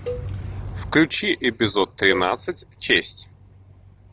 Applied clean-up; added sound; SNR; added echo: none; Cowbell; 15 dB; none.